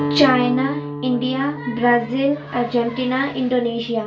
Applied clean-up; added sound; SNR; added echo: none; Guitar; 9 dB; reverberation time 0.3 s.